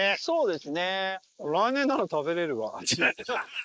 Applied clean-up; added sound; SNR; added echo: neural mask model Resemble Enhance denoiser.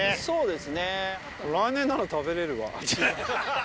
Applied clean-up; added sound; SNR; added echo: none; none; none; none.